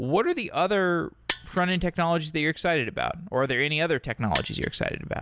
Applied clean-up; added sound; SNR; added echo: none; Mechanisms; 3 dB; none.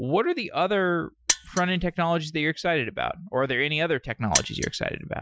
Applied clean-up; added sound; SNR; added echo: classical method Wiener filter.